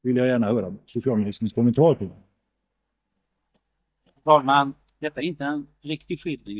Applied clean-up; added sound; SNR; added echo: neural mask model DeepFilterNet 3.